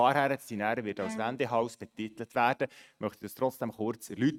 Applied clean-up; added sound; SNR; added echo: neural mask model RNNoise.